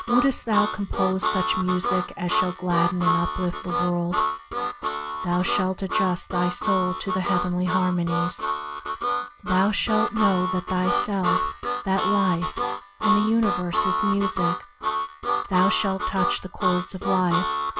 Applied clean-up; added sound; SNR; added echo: none; Harmonica; 1 dB; none.